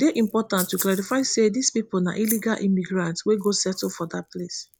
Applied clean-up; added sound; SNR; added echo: none; Rattle (instrument); 15 dB; none.